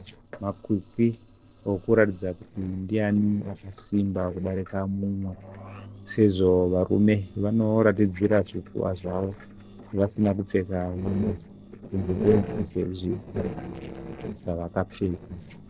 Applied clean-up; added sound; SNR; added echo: neural separator model SepFormer DNS4.